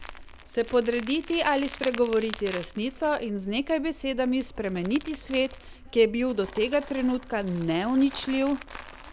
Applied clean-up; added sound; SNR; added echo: none; Crumpling, crinkling; 16 dB; none.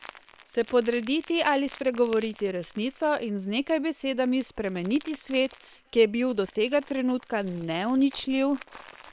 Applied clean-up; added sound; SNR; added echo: neural separator model SepFormer WHAM!.